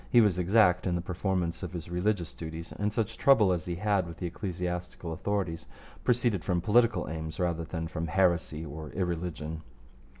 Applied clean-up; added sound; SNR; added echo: none; none; none; none.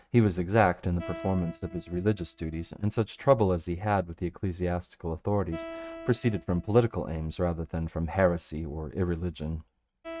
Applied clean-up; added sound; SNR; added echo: neural mask model RNNoise.